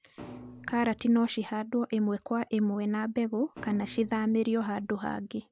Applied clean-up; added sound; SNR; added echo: none; Thump, thud; 18 dB; none.